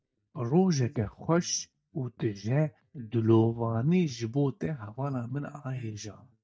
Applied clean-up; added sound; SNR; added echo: neural mask model DeepFilterNet 3.